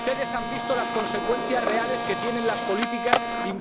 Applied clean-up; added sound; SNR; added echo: none; Bowed string instrument + Skateboard; -1 dB; none.